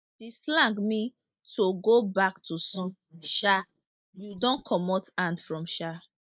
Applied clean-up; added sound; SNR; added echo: neural mask model Resemble Enhance denoiser.